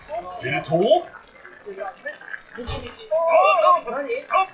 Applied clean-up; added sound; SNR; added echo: classical method WPE with log-MMSE.